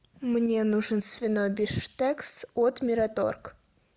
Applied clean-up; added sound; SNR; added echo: none; none; none; none.